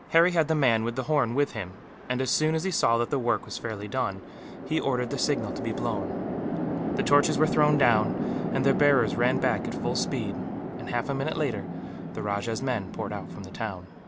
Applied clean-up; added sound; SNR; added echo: none; Chatter / Traffic noise, roadway noise / Train; 5 dB; none.